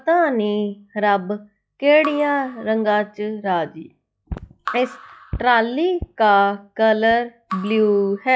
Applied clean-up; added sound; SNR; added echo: classical method log-MMSE.